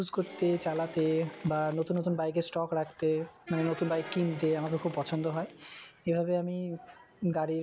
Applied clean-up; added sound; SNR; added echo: none; Applause / Cheering; 18 dB; none.